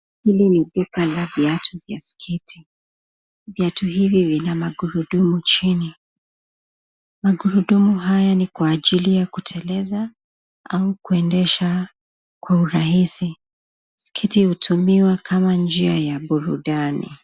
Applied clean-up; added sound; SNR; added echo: none; none; none; none.